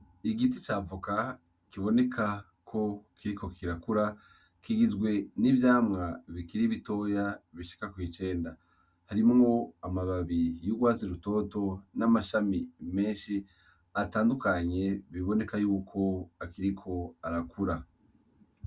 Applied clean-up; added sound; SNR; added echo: none; none; none; none.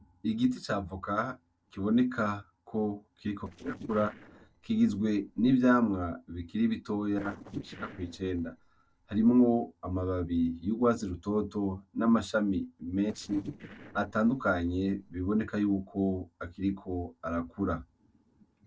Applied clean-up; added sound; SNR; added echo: neural separator model SepFormer DNS4.